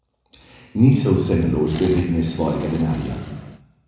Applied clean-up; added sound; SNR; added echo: none; Accelerating, revving, vroom; 13 dB; reverberation time 1.0 s.